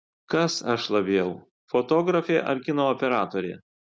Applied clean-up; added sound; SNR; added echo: none; none; none; none.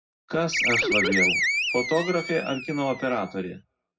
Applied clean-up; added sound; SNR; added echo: none; Animal; -1 dB; reverberation time 0.3 s.